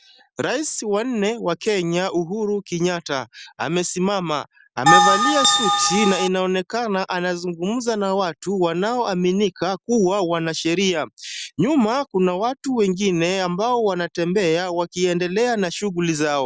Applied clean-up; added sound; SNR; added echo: none; Bell; -5 dB; none.